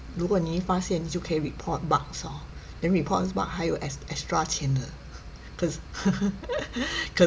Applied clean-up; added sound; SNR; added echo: none; none; none; none.